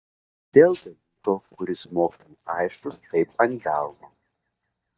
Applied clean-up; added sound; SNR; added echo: neural mask model DeepFilterNet 3.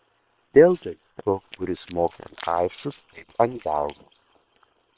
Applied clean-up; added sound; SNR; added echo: neural separator model SepFormer WHAM!.